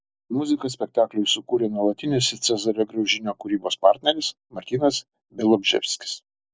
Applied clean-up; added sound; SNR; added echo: none; none; none; none.